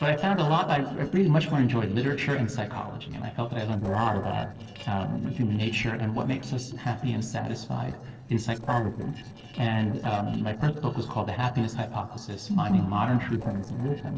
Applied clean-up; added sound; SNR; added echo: neural separator model SepFormer DNS4.